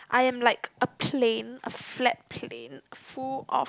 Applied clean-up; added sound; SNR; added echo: none; none; none; none.